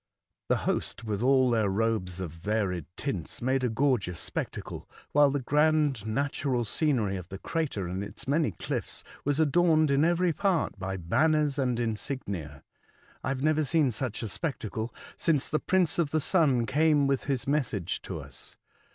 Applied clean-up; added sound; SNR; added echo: none; none; none; none.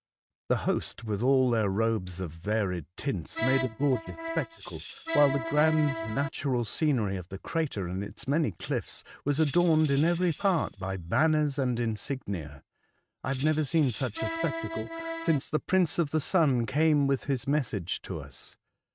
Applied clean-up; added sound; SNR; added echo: neural mask model RNNoise.